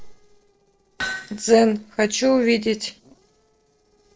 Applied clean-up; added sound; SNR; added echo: neural separator model SepFormer DNS4.